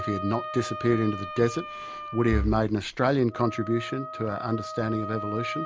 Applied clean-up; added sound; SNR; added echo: none; Breathing + Wind instrument, woodwind instrument; 8 dB; none.